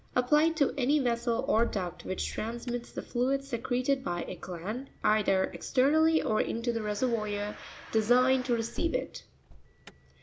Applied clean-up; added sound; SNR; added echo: none; Alarm; 15 dB; none.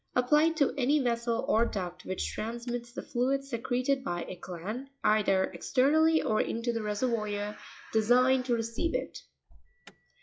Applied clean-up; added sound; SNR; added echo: classical method log-MMSE.